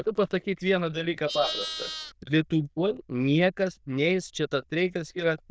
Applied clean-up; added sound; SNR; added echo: neural diffusion model UNIVERSE++.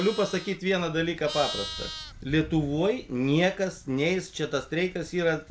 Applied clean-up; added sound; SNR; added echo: none; Livestock, farm animals, working animals; 14 dB; none.